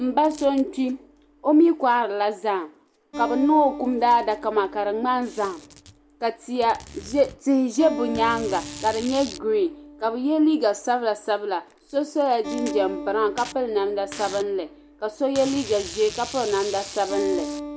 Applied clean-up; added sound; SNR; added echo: none; Acoustic guitar + Packing tape, duct tape; 13 dB; none.